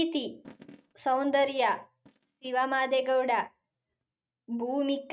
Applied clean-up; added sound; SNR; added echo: neural mask model RNNoise.